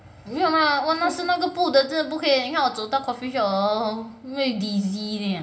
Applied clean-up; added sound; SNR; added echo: none; none; none; reverberation time 0.7 s.